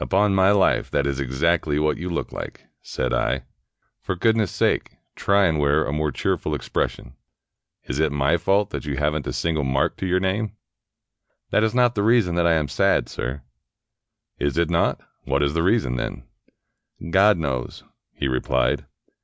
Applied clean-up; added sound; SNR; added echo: none; none; none; none.